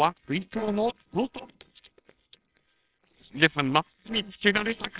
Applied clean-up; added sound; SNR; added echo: neural separator model SepFormer WHAMR!.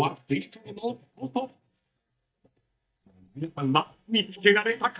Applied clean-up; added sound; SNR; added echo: neural mask model DeepFilterNet 3.